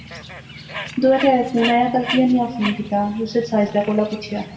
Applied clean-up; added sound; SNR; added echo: none; Bird; 12 dB; reverberation time 0.8 s.